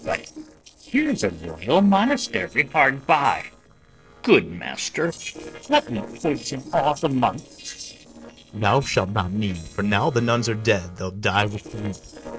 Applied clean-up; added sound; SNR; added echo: neural separator model SepFormer DNS4.